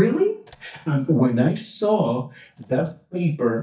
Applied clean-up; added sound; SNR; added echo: neural mask model DeepFilterNet 3.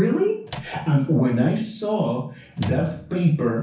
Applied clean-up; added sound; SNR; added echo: none; Microwave oven; 16 dB; reverberation time 0.6 s.